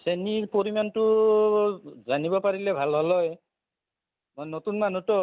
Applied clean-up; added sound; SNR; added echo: none; none; none; none.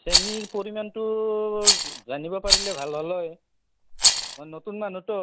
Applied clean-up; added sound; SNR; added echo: none; Rattle; -5 dB; none.